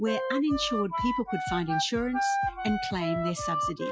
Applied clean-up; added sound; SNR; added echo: classical method Wiener filter.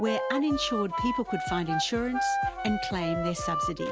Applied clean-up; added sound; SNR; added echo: none; Wind instrument, woodwind instrument; 2 dB; none.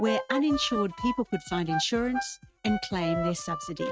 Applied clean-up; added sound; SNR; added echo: neural mask model RNNoise.